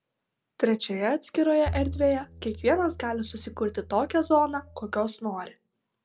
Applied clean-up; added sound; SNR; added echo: none; Bowed string instrument; 11 dB; none.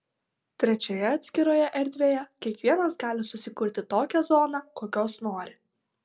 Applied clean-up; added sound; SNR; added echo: none; none; none; none.